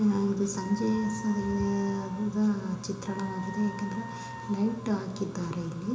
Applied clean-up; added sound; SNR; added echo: none; Wind instrument, woodwind instrument; 13 dB; reverberation time 0.8 s.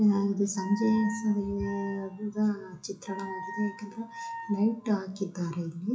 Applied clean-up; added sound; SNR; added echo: classical method WPE with log-MMSE.